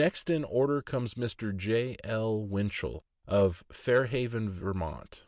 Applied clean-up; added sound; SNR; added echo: none; none; none; none.